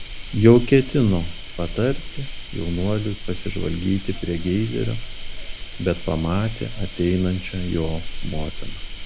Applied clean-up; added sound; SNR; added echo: none; Cricket; 6 dB; none.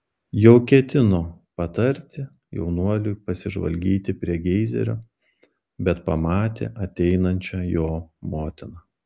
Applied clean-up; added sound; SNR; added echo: none; none; none; none.